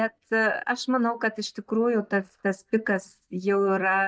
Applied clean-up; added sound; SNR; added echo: neural mask model DeepFilterNet 3.